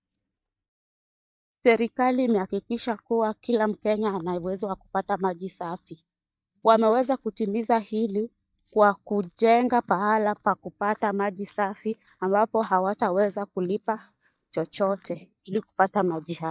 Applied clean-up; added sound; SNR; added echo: neural mask model DeepFilterNet 3.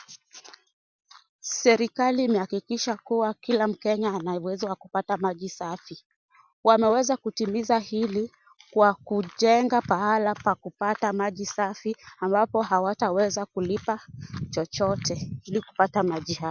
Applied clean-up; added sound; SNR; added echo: none; none; none; none.